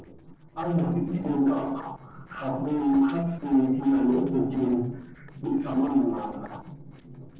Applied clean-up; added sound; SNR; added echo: neural separator model SepFormer DNS4.